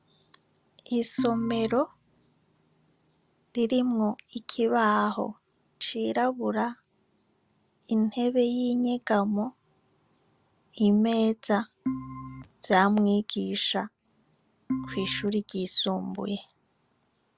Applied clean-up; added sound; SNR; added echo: none; Organ; 8 dB; none.